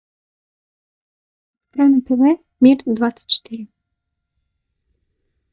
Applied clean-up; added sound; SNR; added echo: neural mask model DeepFilterNet 3.